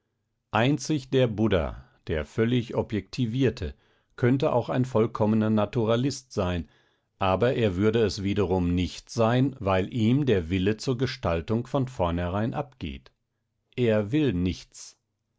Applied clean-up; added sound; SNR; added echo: none; none; none; none.